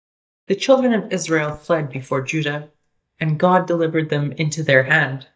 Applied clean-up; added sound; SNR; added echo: neural mask model DeepFilterNet 3.